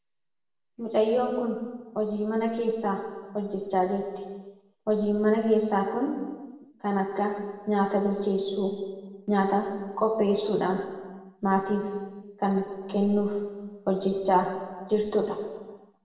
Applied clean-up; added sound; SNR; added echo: none; none; none; reverberation time 1.3 s.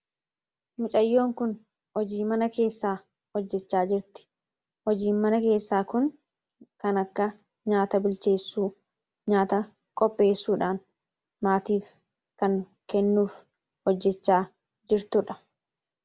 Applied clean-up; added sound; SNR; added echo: none; none; none; none.